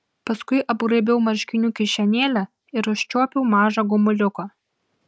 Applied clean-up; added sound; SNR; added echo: none; none; none; none.